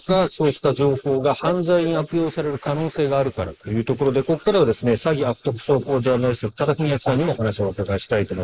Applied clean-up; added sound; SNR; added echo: neural mask model Resemble Enhance denoiser.